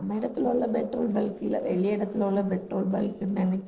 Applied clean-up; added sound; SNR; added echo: neural separator model SepFormer DNS4.